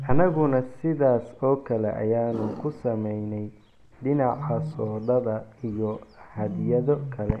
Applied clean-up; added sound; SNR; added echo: none; Wild animals; 12 dB; none.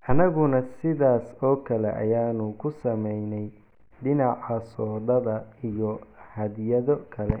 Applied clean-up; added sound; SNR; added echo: none; none; none; none.